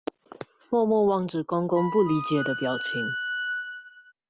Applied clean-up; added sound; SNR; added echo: none; Wind instrument, woodwind instrument; 5 dB; none.